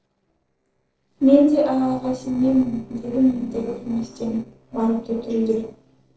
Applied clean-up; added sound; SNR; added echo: neural separator model SepFormer DNS4.